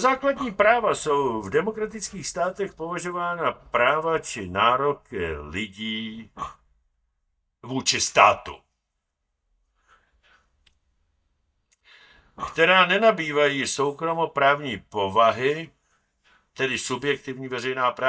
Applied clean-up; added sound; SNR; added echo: neural mask model DeepFilterNet 3.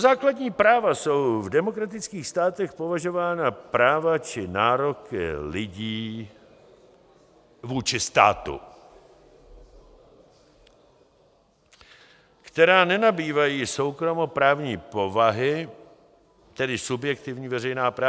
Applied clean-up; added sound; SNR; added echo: none; none; none; none.